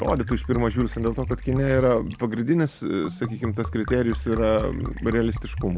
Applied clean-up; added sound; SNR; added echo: none; Liquid; 8 dB; none.